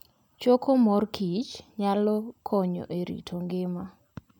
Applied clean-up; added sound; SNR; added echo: none; none; none; none.